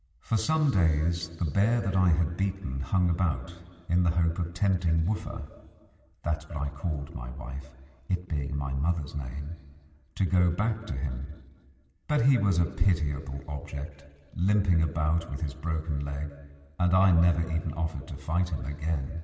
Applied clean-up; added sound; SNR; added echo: none; none; none; reverberation time 2.0 s.